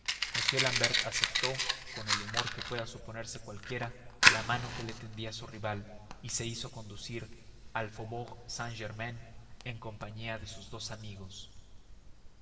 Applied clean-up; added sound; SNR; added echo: none; Fire; -4 dB; reverberation time 2.0 s.